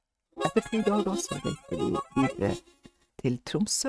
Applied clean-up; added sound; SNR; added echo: neural mask model RNNoise.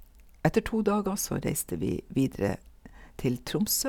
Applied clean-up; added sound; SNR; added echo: none; none; none; none.